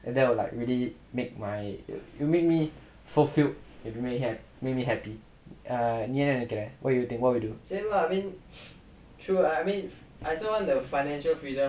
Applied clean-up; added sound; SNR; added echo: none; none; none; none.